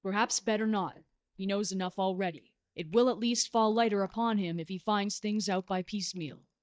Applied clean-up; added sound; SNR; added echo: neural mask model DeepFilterNet 3.